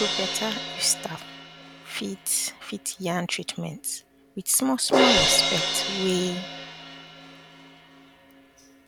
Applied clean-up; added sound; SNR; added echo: none; Crash cymbal; 0 dB; none.